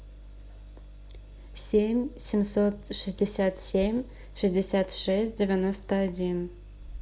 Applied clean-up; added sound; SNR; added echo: none; none; none; none.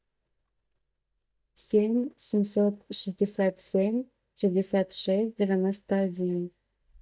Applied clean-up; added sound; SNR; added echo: neural mask model DeepFilterNet 3.